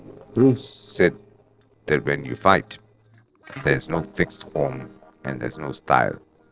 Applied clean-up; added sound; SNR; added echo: neural separator model SepFormer DNS4.